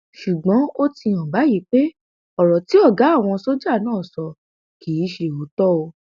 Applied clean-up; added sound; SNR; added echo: none; none; none; none.